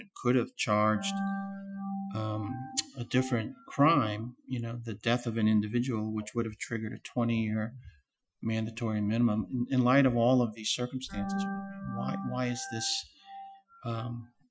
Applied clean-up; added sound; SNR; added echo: classical method Wiener filter.